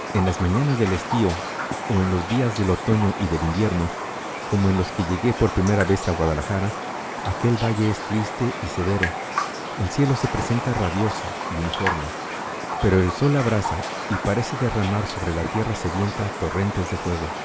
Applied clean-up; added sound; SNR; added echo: none; Raindrop; 6 dB; none.